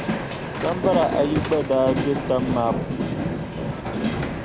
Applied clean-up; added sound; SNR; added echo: none; Train; 1 dB; none.